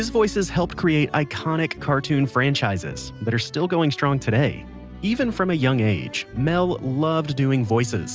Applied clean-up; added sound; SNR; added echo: none; none; none; none.